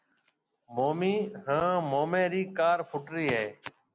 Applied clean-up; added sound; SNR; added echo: none; none; none; none.